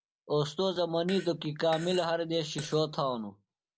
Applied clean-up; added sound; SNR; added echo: none; Fart; 18 dB; none.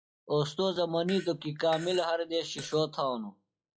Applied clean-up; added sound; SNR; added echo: classical method log-MMSE.